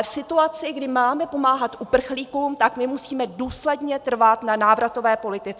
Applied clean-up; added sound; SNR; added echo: none; none; none; none.